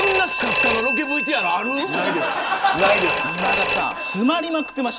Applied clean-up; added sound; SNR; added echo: none; Telephone; 2 dB; none.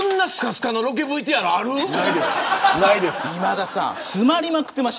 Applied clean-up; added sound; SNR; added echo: none; none; none; none.